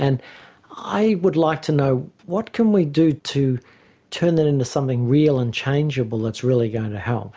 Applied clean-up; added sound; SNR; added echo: none; none; none; none.